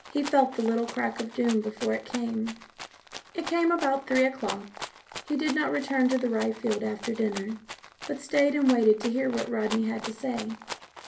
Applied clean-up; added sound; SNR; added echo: none; Rattle (instrument); 14 dB; reverberation time 0.3 s.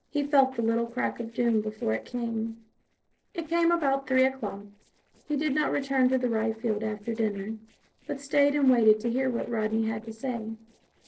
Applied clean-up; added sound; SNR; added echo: neural separator model SepFormer DNS4.